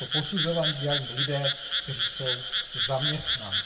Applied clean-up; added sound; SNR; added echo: none; Frog; -2 dB; reverberation time 0.2 s.